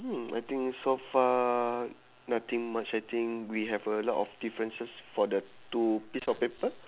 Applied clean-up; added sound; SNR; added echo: none; none; none; none.